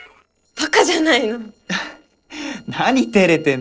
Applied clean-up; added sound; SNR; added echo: neural separator model SepFormer DNS4.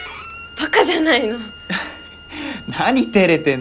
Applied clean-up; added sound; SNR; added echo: none; Bowed string instrument; 19 dB; none.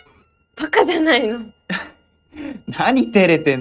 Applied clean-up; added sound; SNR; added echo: neural mask model RNNoise.